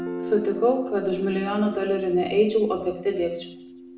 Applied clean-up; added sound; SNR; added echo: none; Guitar; 11 dB; reverberation time 0.7 s.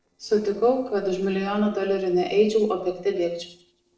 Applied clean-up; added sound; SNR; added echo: neural separator model SepFormer DNS4.